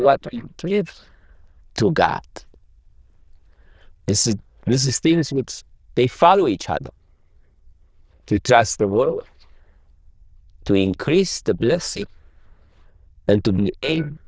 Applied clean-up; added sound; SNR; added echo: neural diffusion model UNIVERSE++.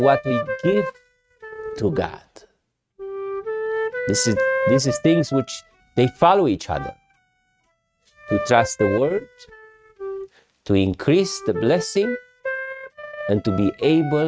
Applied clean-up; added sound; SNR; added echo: neural mask model RNNoise.